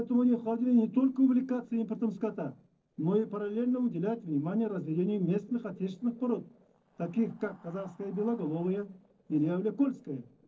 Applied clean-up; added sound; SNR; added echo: neural separator model SepFormer DNS4.